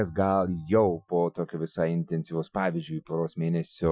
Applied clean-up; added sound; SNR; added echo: classical method Wiener filter.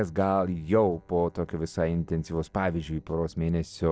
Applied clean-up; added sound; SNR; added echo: neural separator model SepFormer DNS4.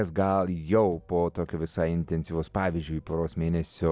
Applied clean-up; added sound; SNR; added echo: none; none; none; none.